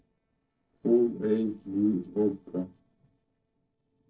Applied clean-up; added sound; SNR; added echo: neural separator model SepFormer DNS4.